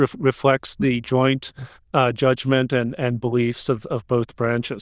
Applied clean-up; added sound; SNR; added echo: neural diffusion model UNIVERSE++.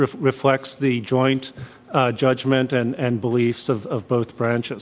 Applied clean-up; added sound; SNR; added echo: none; none; none; none.